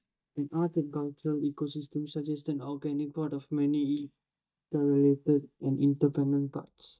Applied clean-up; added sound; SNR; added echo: neural mask model DeepFilterNet 3.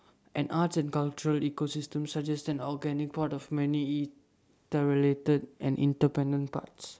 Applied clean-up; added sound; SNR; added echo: none; none; none; none.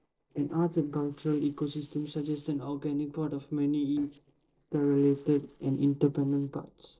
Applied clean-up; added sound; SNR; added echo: neural separator model SepFormer DNS4.